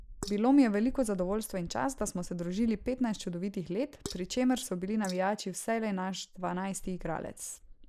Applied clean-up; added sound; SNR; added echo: neural mask model Resemble Enhance denoiser.